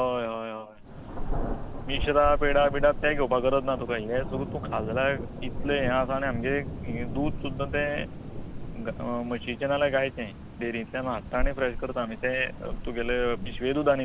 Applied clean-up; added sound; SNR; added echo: none; Thunder; 4 dB; none.